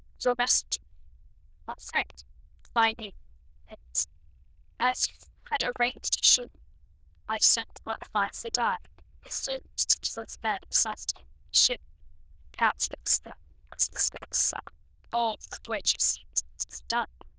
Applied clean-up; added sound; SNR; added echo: neural diffusion model UNIVERSE++.